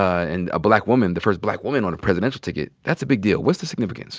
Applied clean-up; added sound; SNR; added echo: none; none; none; none.